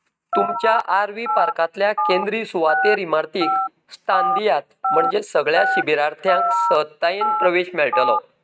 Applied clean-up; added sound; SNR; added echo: neural mask model RNNoise.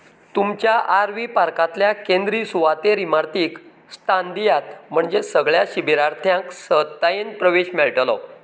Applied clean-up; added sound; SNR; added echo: none; none; none; none.